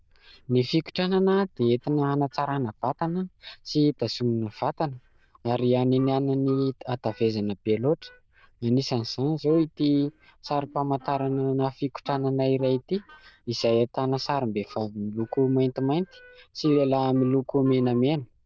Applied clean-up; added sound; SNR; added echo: neural diffusion model UNIVERSE++.